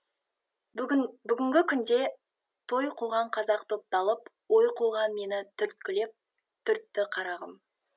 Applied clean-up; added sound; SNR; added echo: none; none; none; none.